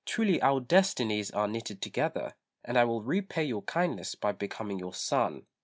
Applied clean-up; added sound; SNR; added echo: none; none; none; none.